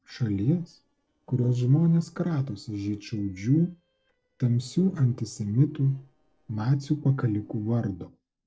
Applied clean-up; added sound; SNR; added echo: neural separator model SepFormer DNS4.